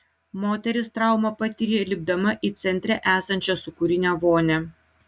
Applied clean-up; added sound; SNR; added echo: none; none; none; none.